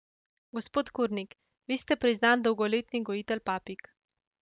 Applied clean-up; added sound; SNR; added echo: none; none; none; none.